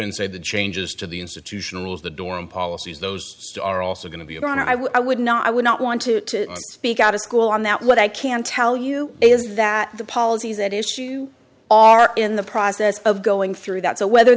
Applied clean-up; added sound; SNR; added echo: none; none; none; none.